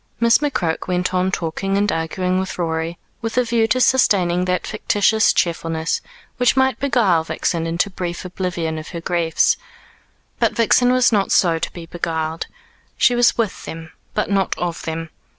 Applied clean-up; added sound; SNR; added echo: none; none; none; none.